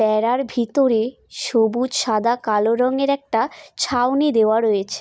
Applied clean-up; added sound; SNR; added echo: none; none; none; none.